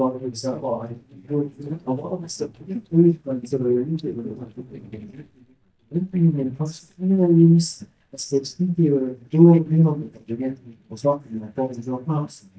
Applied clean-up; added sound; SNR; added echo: neural mask model DeepFilterNet 3.